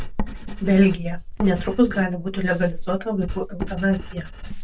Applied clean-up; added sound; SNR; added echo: none; Writing; 6 dB; none.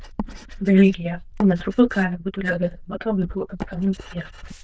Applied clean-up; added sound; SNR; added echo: neural diffusion model UNIVERSE++.